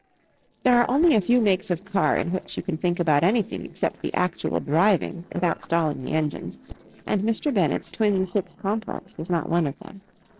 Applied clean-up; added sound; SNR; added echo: neural separator model SepFormer DNS4.